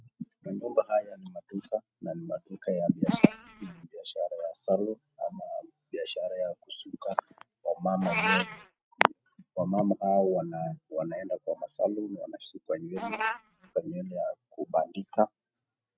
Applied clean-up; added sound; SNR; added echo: neural mask model RNNoise.